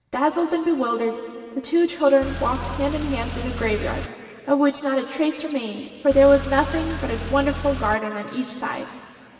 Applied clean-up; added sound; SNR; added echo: none; Car; 7 dB; reverberation time 2.4 s.